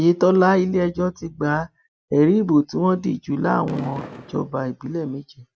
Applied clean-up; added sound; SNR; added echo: none; Fireworks; 17 dB; none.